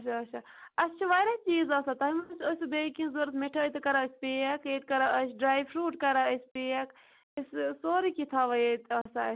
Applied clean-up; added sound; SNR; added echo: none; none; none; none.